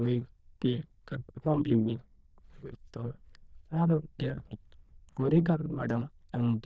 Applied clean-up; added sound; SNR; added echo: neural diffusion model UNIVERSE++.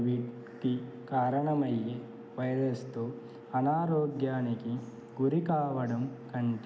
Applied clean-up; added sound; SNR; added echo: none; Wind instrument, woodwind instrument; 19 dB; none.